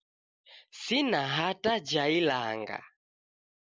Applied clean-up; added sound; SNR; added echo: none; none; none; none.